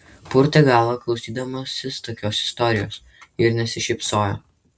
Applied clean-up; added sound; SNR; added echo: none; none; none; none.